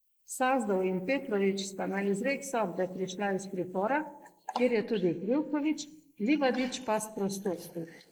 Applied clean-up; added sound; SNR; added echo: neural mask model Resemble Enhance denoiser.